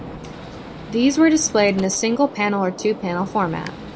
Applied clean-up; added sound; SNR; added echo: none; Gunshot, gunfire; 14 dB; none.